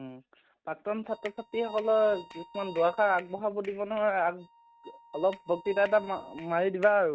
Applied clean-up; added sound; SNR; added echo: neural mask model RNNoise.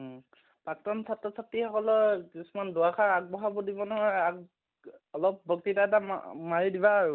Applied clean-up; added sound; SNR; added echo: none; none; none; none.